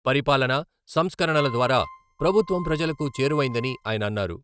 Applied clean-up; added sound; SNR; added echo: neural mask model RNNoise.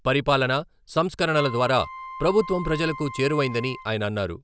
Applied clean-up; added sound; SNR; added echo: none; Wind instrument, woodwind instrument; 14 dB; none.